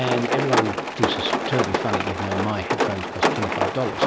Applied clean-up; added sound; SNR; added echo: none; Rain; -3 dB; none.